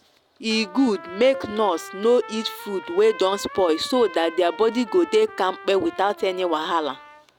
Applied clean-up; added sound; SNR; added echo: none; Trumpet; 17 dB; none.